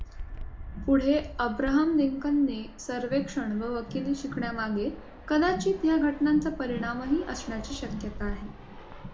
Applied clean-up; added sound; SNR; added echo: none; Fixed-wing aircraft, airplane; 12 dB; reverberation time 0.4 s.